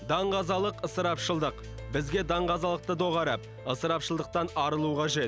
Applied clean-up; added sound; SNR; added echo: none; none; none; none.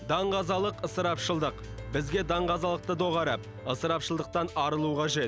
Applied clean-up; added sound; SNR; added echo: none; Bowed string instrument; 19 dB; none.